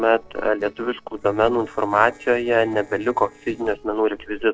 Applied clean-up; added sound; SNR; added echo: neural separator model SepFormer DNS4.